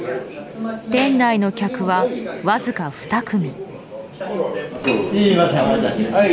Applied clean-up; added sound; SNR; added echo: none; none; none; none.